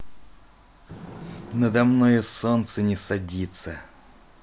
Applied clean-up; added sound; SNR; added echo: none; Fire; 20 dB; none.